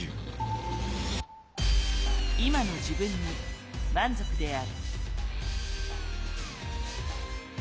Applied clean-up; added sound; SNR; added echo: none; none; none; none.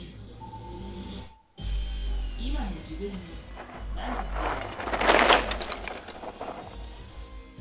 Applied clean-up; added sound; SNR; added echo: none; Bicycle; -4 dB; reverberation time 0.3 s.